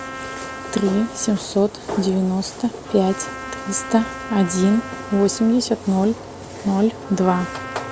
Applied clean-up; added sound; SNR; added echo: none; Trumpet; 14 dB; none.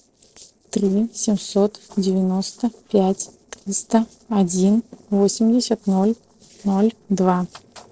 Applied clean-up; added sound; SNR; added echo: neural separator model SepFormer DNS4.